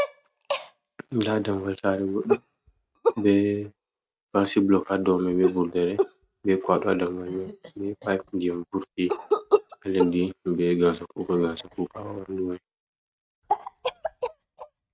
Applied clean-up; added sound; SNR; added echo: neural mask model RNNoise.